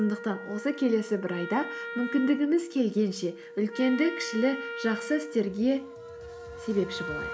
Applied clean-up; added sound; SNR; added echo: none; Wind instrument, woodwind instrument; 11 dB; none.